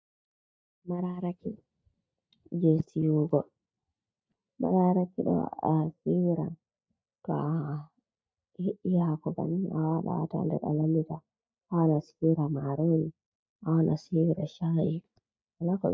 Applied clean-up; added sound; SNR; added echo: neural mask model DeepFilterNet 3.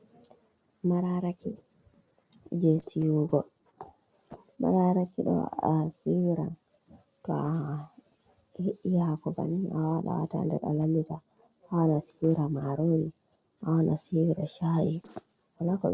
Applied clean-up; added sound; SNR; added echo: neural separator model SepFormer DNS4.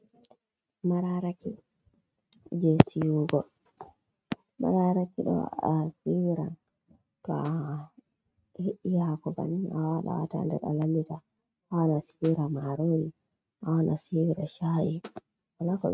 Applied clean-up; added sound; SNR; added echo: neural mask model RNNoise.